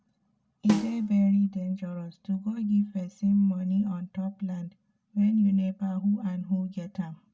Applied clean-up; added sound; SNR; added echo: none; Snare drum; 8 dB; none.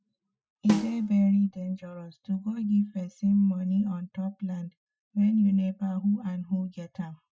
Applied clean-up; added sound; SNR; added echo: classical method Wiener filter.